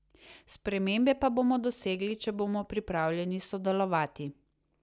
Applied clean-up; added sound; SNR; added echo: none; none; none; none.